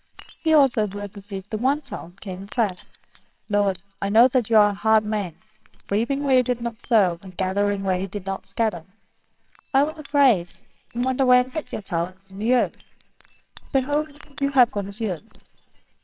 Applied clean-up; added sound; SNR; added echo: neural separator model SepFormer WHAMR!.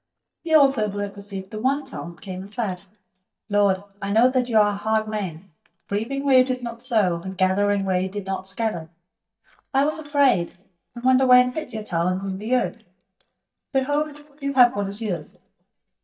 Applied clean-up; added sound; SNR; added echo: neural mask model DeepFilterNet 3.